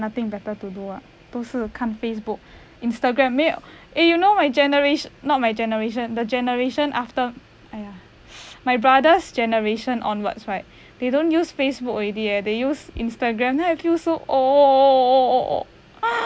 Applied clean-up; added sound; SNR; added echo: none; none; none; none.